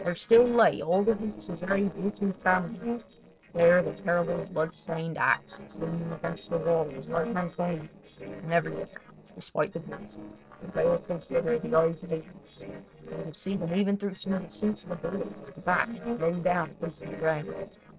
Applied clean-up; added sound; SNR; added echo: neural separator model SepFormer DNS4.